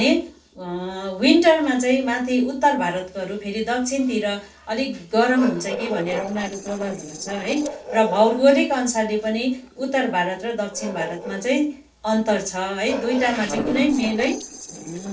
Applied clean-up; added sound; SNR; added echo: neural separator model SepFormer DNS4.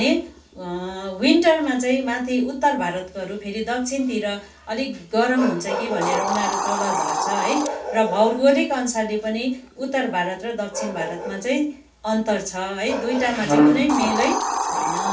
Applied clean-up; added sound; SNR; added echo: none; Hiss; 8 dB; reverberation time 0.2 s.